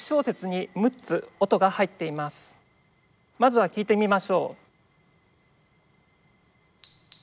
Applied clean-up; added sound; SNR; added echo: none; none; none; none.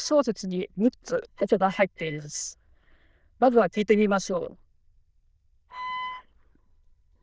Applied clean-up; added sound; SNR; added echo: neural diffusion model UNIVERSE++.